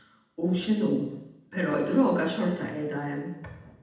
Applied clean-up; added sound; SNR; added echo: none; none; none; reverberation time 0.8 s.